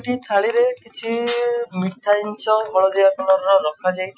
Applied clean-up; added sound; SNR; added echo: classical method Wiener filter.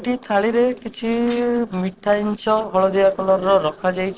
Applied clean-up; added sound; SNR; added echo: neural separator model SepFormer DNS4.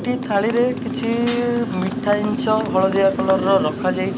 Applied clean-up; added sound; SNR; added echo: none; Motorcycle; 5 dB; none.